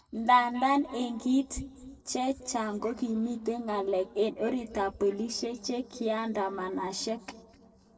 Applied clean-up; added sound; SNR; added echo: neural separator model SepFormer DNS4.